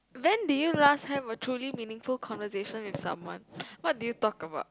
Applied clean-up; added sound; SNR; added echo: none; none; none; none.